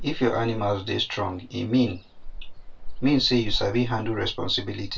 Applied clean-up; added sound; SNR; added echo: none; Ocean; 7 dB; reverberation time 0.2 s.